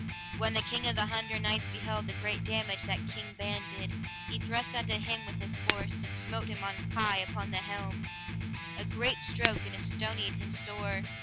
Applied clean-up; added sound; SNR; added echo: none; Electric guitar + Shatter; 0 dB; none.